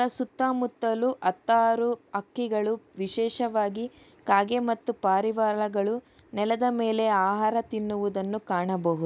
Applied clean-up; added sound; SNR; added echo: none; none; none; none.